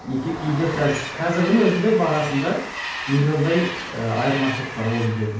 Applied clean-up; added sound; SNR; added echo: none; Train; 10 dB; reverberation time 0.5 s.